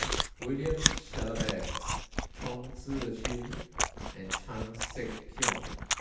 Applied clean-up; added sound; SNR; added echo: none; Chewing, mastication; -4 dB; reverberation time 0.9 s.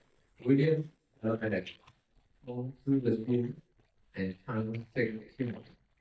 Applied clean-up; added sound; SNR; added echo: neural mask model DeepFilterNet 3.